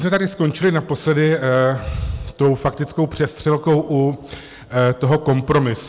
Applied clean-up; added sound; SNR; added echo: none; none; none; none.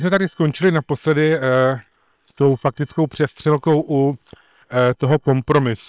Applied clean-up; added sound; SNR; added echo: neural separator model SepFormer WHAM!.